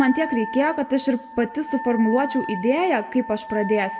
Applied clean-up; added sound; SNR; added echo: none; Wind instrument, woodwind instrument; 11 dB; reverberation time 1.0 s.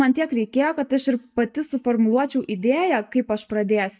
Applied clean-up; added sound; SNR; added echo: neural mask model DeepFilterNet 3.